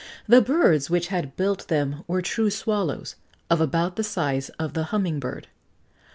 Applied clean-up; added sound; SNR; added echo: none; none; none; none.